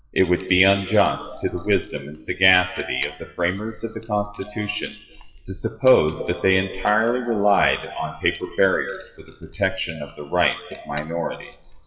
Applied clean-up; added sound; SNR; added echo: classical method WPE with log-MMSE.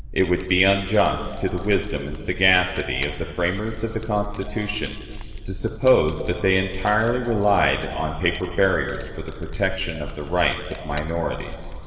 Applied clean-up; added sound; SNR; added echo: none; Keys jangling; 10 dB; reverberation time 2.1 s.